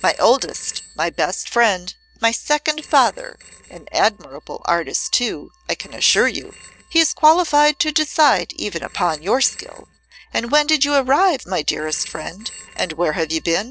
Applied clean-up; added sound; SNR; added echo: neural separator model SepFormer DNS4.